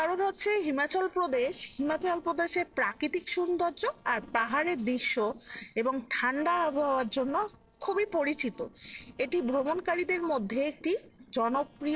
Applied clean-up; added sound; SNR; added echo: neural separator model SepFormer DNS4.